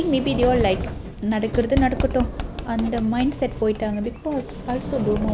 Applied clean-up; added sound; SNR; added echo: none; Sliding door; 6 dB; none.